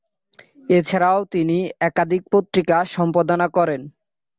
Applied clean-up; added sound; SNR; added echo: none; none; none; none.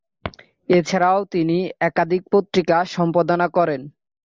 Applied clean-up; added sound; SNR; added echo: neural mask model Resemble Enhance denoiser.